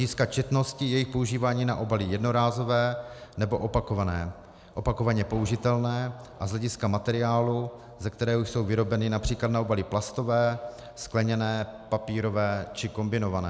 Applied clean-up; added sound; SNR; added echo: none; none; none; none.